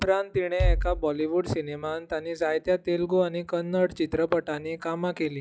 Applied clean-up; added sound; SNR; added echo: classical method log-MMSE.